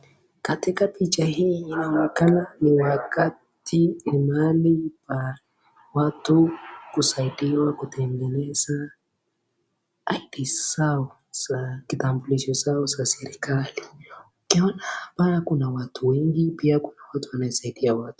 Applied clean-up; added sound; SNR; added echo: none; none; none; none.